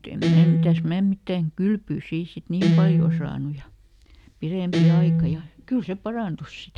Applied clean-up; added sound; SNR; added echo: none; Guitar; -3 dB; none.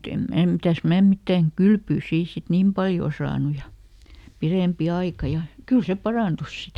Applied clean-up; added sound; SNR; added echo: none; none; none; none.